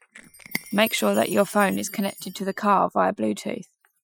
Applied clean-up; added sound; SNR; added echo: classical method Wiener filter.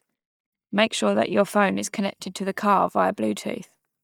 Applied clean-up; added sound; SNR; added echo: neural mask model DeepFilterNet 3.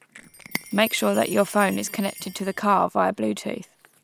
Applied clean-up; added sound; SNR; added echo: none; Chime + Cat; 15 dB; none.